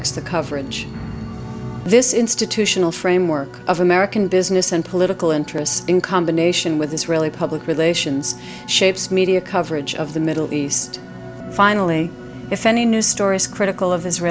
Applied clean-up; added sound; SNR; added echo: none; none; none; none.